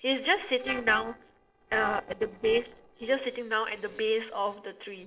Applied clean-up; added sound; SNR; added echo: neural separator model SepFormer DNS4.